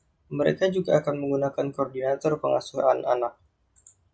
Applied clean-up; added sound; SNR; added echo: none; none; none; none.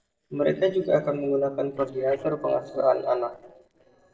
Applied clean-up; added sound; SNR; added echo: neural separator model SepFormer DNS4.